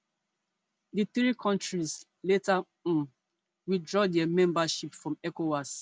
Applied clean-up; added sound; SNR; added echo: none; none; none; none.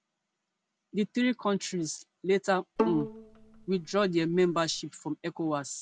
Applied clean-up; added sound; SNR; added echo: none; Bowed string instrument; 6 dB; none.